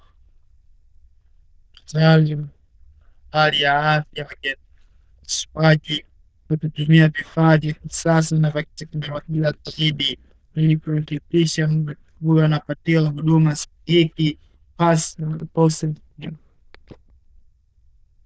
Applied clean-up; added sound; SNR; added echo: neural diffusion model UNIVERSE++.